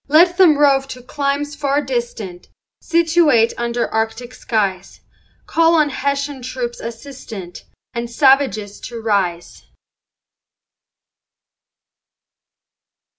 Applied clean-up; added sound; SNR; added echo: none; none; none; none.